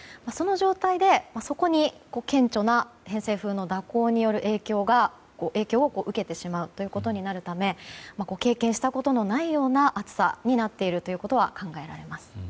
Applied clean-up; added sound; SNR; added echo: none; none; none; none.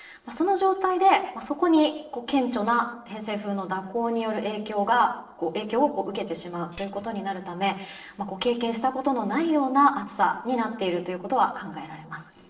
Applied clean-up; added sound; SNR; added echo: neural separator model SepFormer DNS4.